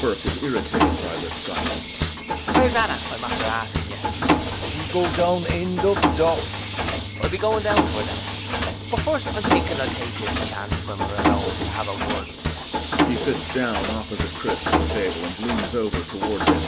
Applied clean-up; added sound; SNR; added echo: none; Mechanisms; -2 dB; none.